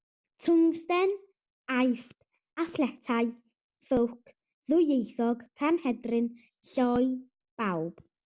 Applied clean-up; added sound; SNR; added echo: none; none; none; none.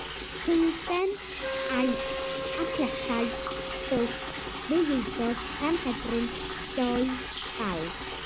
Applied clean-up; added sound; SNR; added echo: none; Wind instrument, woodwind instrument + Liquid; 4 dB; none.